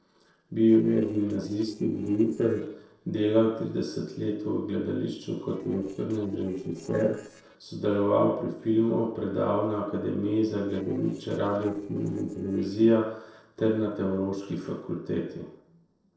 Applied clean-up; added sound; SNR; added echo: neural separator model SepFormer DNS4.